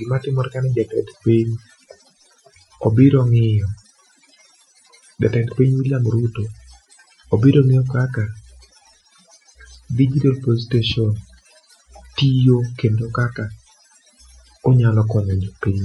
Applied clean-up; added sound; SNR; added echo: classical method Wiener filter.